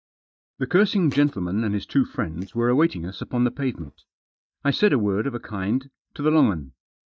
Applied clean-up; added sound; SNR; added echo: neural mask model DeepFilterNet 3.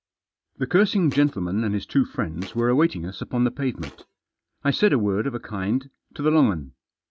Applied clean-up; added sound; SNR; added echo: none; Thump, thud; 20 dB; none.